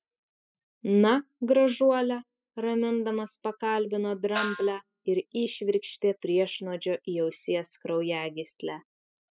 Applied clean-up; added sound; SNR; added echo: classical method spectral subtraction.